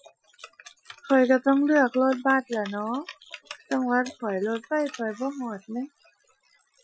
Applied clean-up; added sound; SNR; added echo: classical method Wiener filter.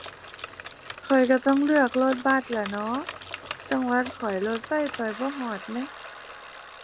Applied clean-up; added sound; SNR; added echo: none; Bicycle; 13 dB; none.